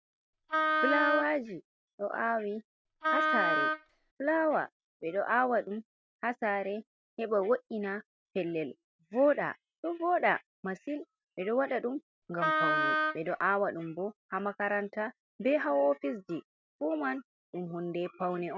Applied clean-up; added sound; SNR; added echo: none; Wind instrument, woodwind instrument; -3 dB; none.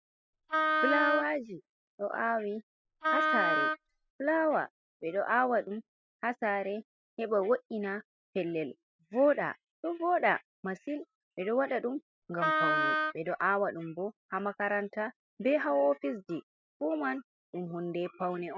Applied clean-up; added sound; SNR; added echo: classical method spectral subtraction.